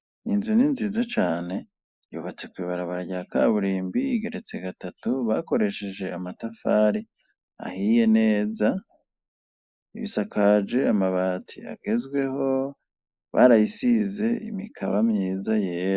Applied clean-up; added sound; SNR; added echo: neural mask model Resemble Enhance denoiser.